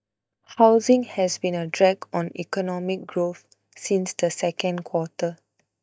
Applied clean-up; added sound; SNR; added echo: neural mask model DeepFilterNet 3.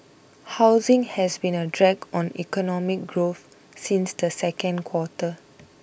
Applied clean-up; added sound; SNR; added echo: none; none; none; none.